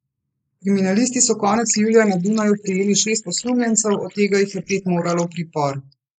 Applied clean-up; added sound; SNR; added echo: neural mask model Resemble Enhance denoiser.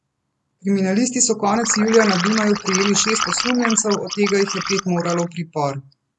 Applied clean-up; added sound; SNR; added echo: none; Liquid; 6 dB; none.